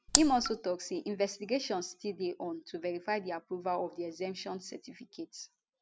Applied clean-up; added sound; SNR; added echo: none; Raindrop; -5 dB; none.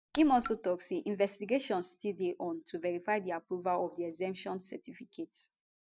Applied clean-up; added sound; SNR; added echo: neural mask model DeepFilterNet 3.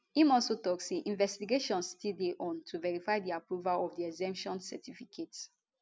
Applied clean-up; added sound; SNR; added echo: none; none; none; none.